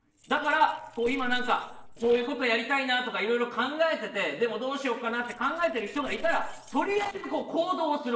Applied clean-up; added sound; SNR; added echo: neural separator model SepFormer DNS4.